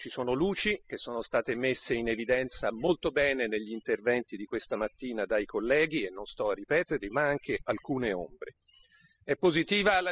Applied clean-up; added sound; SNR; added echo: classical method spectral subtraction.